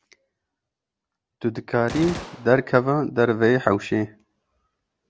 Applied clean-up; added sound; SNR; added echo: none; Gunshot, gunfire; 15 dB; none.